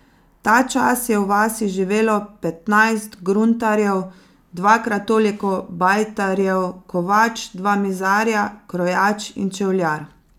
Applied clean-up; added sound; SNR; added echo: none; none; none; none.